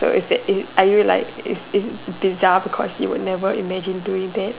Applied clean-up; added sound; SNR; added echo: none; none; none; none.